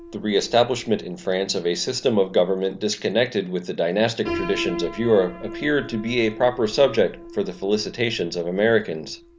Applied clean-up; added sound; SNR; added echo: none; Piano; 14 dB; none.